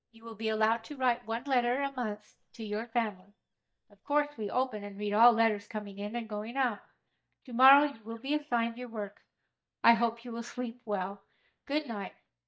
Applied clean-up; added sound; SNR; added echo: neural mask model DeepFilterNet 3.